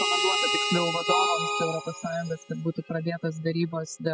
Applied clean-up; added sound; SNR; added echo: classical method spectral subtraction.